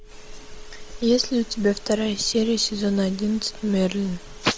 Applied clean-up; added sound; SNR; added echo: none; Telephone; 15 dB; none.